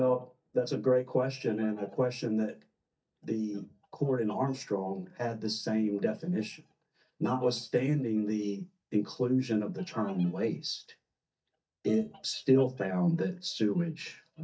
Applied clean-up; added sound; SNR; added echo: neural mask model DeepFilterNet 3.